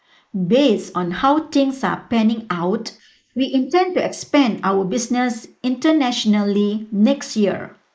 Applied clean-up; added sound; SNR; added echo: neural mask model Resemble Enhance denoiser.